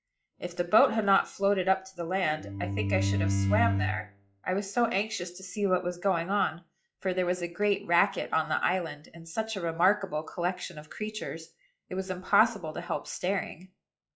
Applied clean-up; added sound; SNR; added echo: classical method log-MMSE.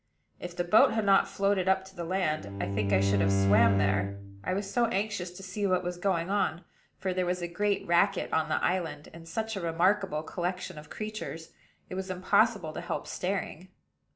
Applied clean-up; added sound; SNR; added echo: none; Bowed string instrument; -1 dB; none.